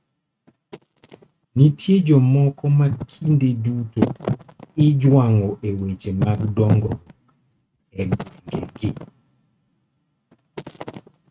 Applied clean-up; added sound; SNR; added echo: neural mask model RNNoise.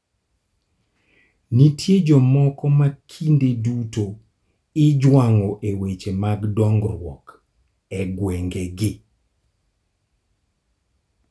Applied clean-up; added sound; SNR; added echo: none; none; none; none.